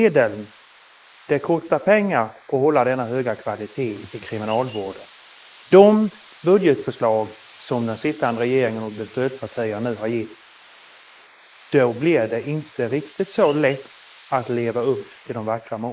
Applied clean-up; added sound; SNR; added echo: neural mask model Resemble Enhance denoiser.